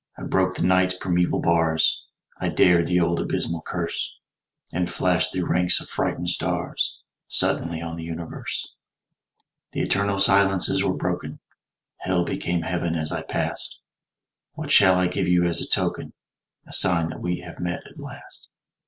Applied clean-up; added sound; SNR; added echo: none; none; none; none.